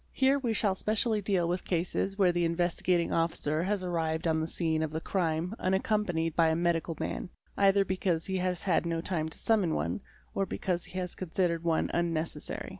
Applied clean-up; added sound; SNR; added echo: none; none; none; none.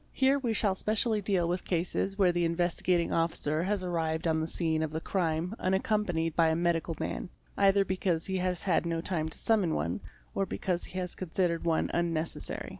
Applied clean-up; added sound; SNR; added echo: none; Drip; 19 dB; none.